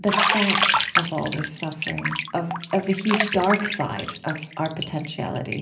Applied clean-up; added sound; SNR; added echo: none; Bathtub (filling or washing); 0 dB; reverberation time 0.5 s.